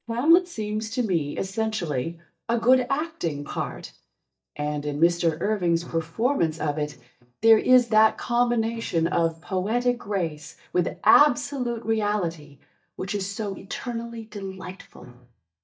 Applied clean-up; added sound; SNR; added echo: neural mask model DeepFilterNet 3.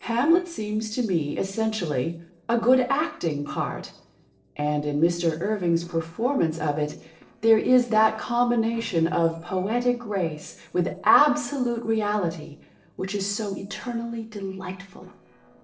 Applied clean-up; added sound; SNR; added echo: neural separator model SepFormer DNS4.